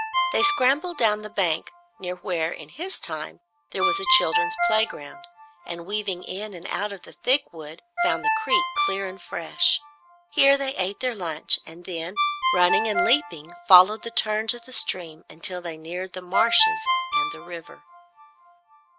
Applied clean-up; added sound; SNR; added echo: none; Ringtone; 3 dB; none.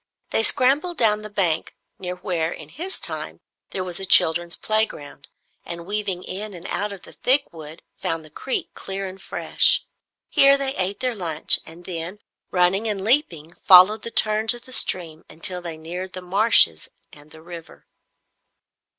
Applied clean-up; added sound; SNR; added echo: none; none; none; none.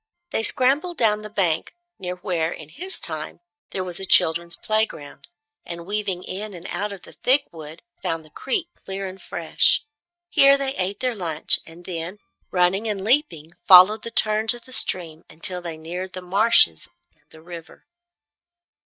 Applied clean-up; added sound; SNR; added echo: neural mask model DeepFilterNet 3.